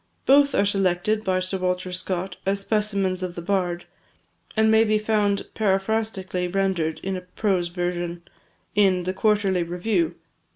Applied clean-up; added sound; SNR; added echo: none; none; none; none.